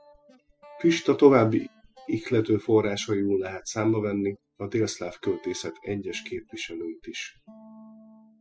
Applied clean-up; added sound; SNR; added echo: classical method spectral subtraction.